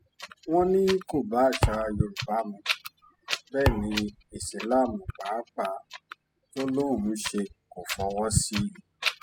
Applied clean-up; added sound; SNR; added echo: classical method spectral subtraction.